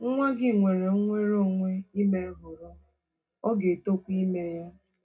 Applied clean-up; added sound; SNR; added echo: none; none; none; reverberation time 0.2 s.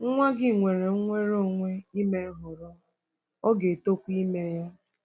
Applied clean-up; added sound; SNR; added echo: none; none; none; none.